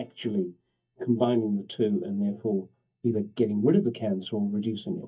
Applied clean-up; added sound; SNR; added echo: neural mask model DeepFilterNet 3.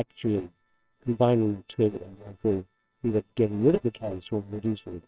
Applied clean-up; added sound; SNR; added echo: neural separator model SepFormer WHAMR!.